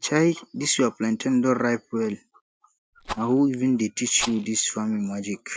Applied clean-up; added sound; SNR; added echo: neural mask model RNNoise.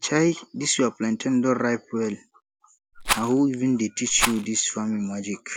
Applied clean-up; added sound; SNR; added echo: none; Rattle; 5 dB; none.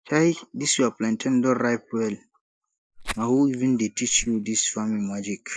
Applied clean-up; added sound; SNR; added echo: neural mask model DeepFilterNet 3.